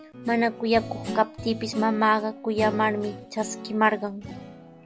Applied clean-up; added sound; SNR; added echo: none; Guitar; 11 dB; none.